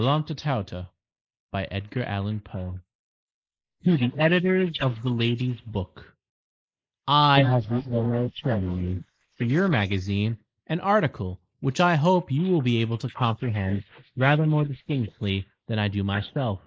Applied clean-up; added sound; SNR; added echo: neural mask model Resemble Enhance denoiser.